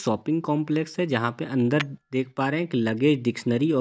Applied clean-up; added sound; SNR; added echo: none; Tap / Hammer; 18 dB; none.